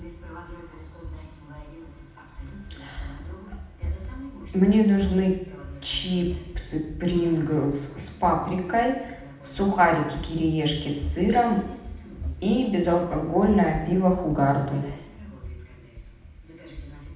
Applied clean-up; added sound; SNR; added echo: none; Run; 12 dB; reverberation time 0.8 s.